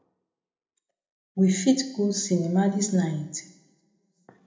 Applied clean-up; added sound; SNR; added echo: none; none; none; reverberation time 0.7 s.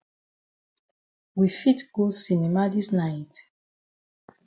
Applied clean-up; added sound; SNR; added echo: none; none; none; none.